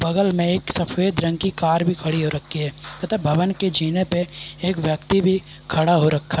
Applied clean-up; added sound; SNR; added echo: none; none; none; none.